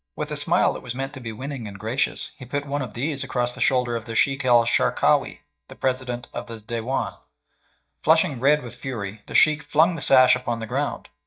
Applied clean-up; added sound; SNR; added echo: neural mask model DeepFilterNet 3.